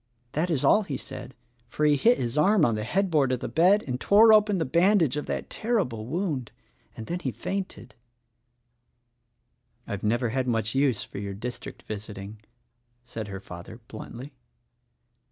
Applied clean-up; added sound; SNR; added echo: none; none; none; none.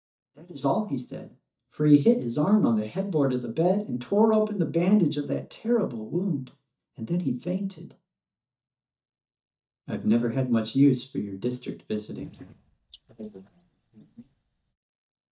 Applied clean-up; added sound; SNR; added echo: neural mask model DeepFilterNet 3.